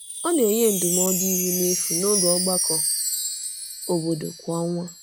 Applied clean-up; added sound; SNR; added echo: none; Wind chime; 1 dB; none.